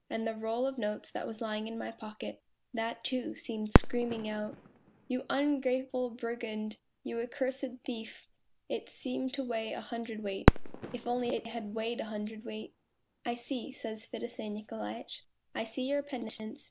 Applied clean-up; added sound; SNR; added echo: none; Fireworks; 0 dB; none.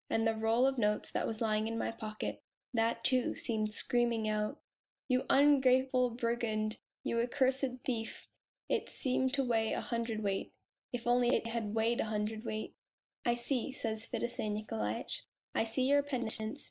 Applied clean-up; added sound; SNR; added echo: none; none; none; none.